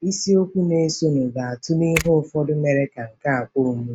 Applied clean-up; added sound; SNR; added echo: neural mask model RNNoise.